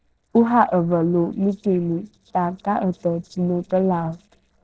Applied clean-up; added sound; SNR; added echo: neural separator model SepFormer DNS4.